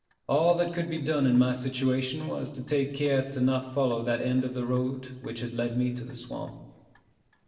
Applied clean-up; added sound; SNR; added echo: neural separator model SepFormer DNS4.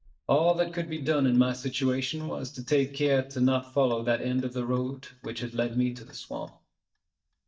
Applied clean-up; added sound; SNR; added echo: neural mask model DeepFilterNet 3.